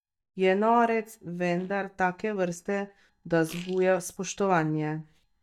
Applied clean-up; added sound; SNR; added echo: neural mask model DeepFilterNet 3.